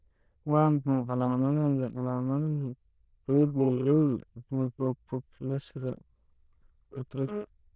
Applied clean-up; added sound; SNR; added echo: neural diffusion model UNIVERSE++.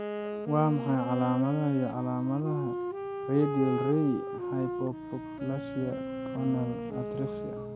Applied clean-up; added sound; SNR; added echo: none; Wind instrument, woodwind instrument; 5 dB; none.